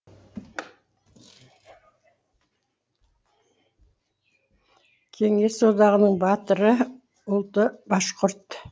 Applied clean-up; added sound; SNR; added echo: none; none; none; none.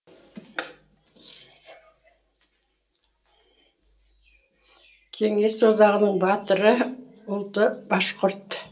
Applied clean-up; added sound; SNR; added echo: none; none; none; reverberation time 0.2 s.